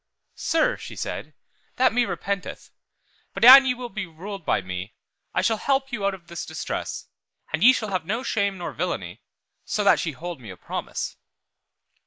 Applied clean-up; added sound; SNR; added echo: neural mask model Resemble Enhance denoiser.